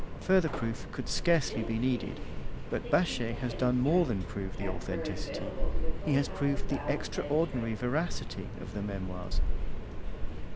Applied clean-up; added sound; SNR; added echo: none; Subway, metro, underground; 0 dB; none.